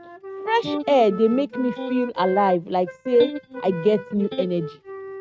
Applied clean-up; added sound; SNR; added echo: neural mask model RNNoise.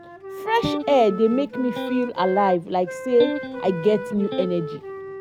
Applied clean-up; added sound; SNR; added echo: none; Electric guitar + Wind instrument, woodwind instrument; 8 dB; none.